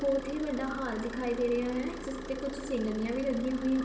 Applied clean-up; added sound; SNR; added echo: none; Idling / Car; 13 dB; reverberation time 0.9 s.